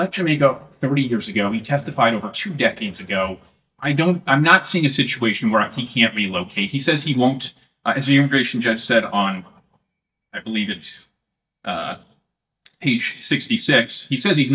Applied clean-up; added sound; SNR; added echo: neural mask model DeepFilterNet 3.